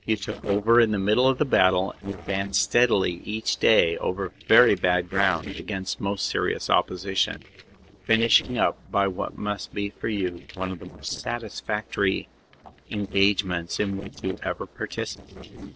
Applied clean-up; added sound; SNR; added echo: neural separator model SepFormer DNS4.